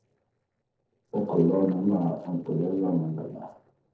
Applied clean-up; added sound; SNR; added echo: neural separator model SepFormer DNS4.